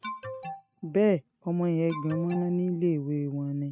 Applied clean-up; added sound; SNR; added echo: neural mask model RNNoise.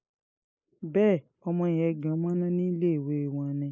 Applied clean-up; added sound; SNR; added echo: neural mask model Resemble Enhance denoiser.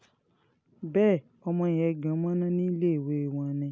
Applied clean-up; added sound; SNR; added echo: none; none; none; none.